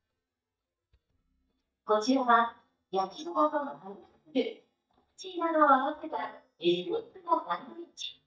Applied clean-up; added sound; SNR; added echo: neural mask model DeepFilterNet 3.